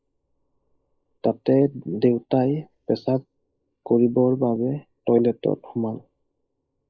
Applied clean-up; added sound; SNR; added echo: neural mask model Resemble Enhance denoiser.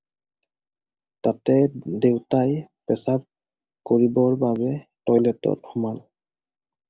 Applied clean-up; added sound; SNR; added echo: none; none; none; none.